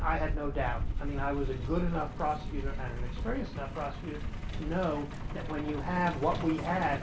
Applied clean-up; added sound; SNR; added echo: none; Truck; 1 dB; reverberation time 0.3 s.